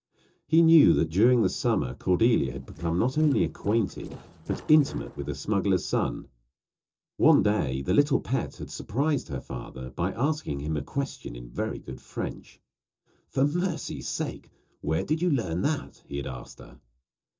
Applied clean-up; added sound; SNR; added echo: neural separator model SepFormer DNS4.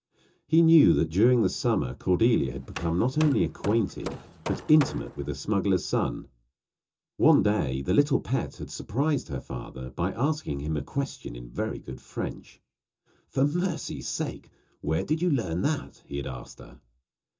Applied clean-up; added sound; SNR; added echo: none; Hammer; 12 dB; reverberation time 0.2 s.